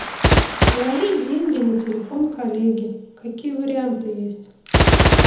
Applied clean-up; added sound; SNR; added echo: none; Gunshot, gunfire; -3 dB; reverberation time 1.0 s.